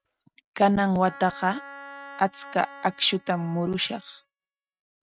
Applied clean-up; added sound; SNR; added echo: neural mask model RNNoise.